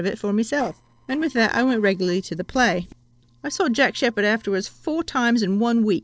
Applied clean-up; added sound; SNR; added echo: neural separator model SepFormer DNS4.